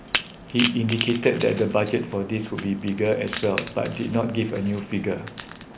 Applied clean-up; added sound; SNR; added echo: none; Crack / Crackle; 10 dB; none.